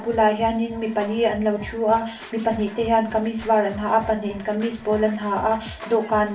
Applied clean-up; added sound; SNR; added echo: none; Scratching (performance technique); 18 dB; reverberation time 0.3 s.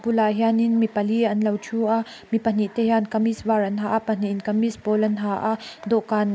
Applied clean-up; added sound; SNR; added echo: none; none; none; none.